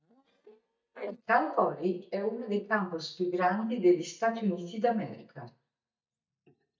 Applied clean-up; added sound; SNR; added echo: neural mask model DeepFilterNet 3.